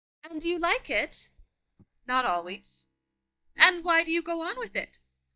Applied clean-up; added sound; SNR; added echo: neural mask model DeepFilterNet 3.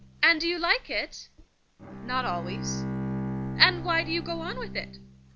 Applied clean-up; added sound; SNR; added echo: none; Bowed string instrument; 7 dB; none.